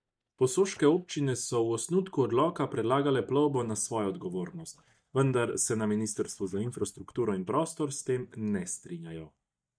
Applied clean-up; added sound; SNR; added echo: neural mask model DeepFilterNet 3.